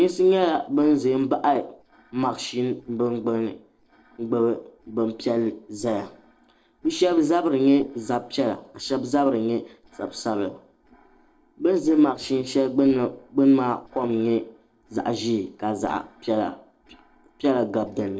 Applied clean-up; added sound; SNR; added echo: neural separator model SepFormer DNS4.